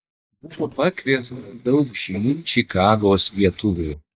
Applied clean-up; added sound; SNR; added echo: neural mask model DeepFilterNet 3.